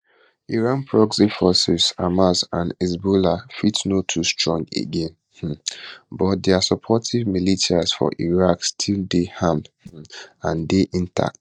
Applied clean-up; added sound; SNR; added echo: neural mask model DeepFilterNet 3.